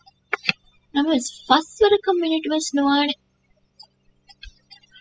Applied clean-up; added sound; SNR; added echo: classical method spectral subtraction.